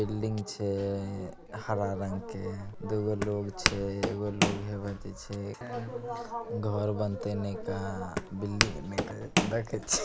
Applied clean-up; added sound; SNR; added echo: none; Walk, footsteps; 3 dB; none.